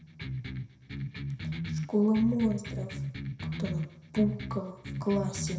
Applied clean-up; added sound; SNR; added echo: none; Electric guitar; 4 dB; reverberation time 0.7 s.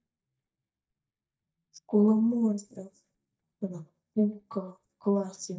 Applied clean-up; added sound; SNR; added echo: neural mask model DeepFilterNet 3.